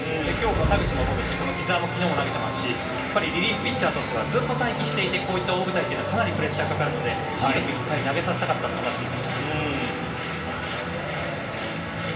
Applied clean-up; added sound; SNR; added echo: none; Animal; 3 dB; reverberation time 2.4 s.